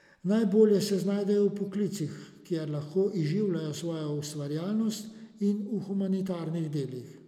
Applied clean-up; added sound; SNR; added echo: none; none; none; none.